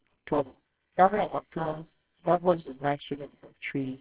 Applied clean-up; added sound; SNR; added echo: neural separator model SepFormer WHAMR!.